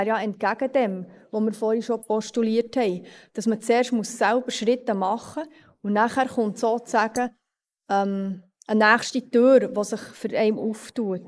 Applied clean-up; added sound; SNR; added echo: neural mask model Resemble Enhance denoiser.